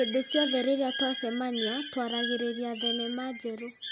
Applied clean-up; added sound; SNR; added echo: none; Bird; 3 dB; none.